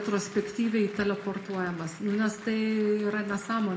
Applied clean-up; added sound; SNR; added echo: none; Applause; 20 dB; reverberation time 0.3 s.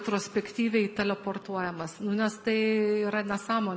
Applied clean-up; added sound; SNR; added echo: none; none; none; none.